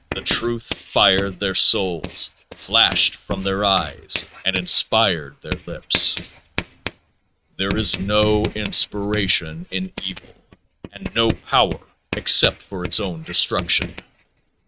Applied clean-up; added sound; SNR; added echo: neural mask model RNNoise.